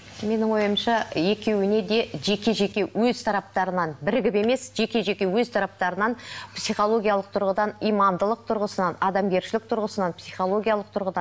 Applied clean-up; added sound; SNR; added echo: none; none; none; none.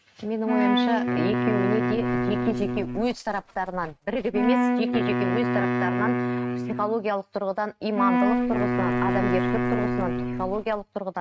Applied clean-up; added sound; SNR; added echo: neural mask model RNNoise.